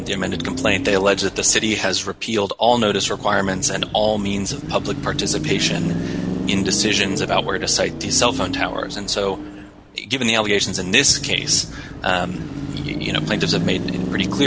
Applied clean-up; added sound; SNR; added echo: none; Car passing by / Traffic noise, roadway noise / Engine; 6 dB; none.